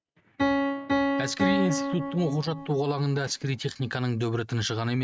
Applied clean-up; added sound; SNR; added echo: neural mask model RNNoise.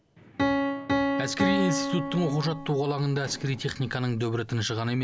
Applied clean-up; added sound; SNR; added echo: none; Piano; 2 dB; none.